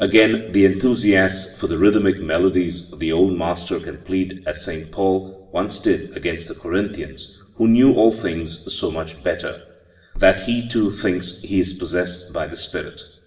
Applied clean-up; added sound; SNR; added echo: none; none; none; reverberation time 0.9 s.